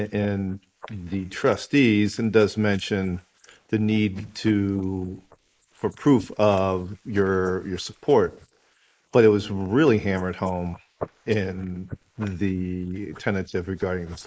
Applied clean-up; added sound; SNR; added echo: neural mask model Resemble Enhance denoiser.